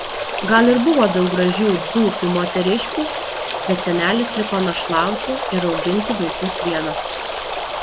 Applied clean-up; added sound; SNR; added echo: none; Stream; 5 dB; none.